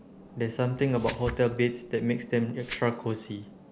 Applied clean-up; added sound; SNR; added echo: none; Glass + Drawer open or close; 15 dB; none.